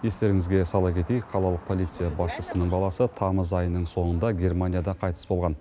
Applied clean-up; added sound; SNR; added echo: none; none; none; none.